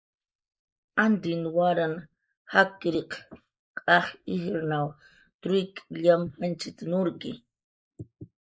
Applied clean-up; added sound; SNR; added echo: neural mask model Resemble Enhance denoiser.